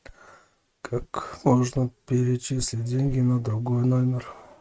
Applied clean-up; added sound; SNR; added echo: neural mask model RNNoise.